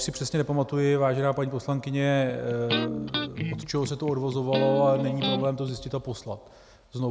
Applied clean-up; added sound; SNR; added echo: none; Electric guitar; 5 dB; none.